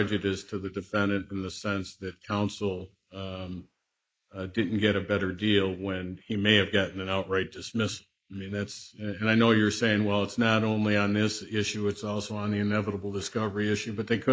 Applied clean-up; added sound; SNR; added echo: neural mask model Resemble Enhance denoiser.